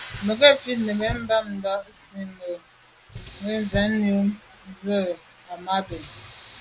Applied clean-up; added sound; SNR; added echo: none; Sink (filling or washing); 15 dB; none.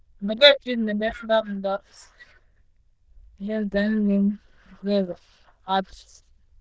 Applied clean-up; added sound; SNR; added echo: neural diffusion model UNIVERSE++.